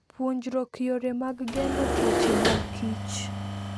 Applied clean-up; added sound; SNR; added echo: none; Engine / Mechanisms; -3 dB; none.